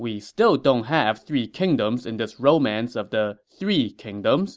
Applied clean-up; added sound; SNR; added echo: none; none; none; none.